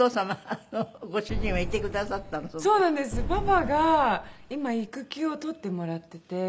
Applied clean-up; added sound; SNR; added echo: none; Boom; 6 dB; none.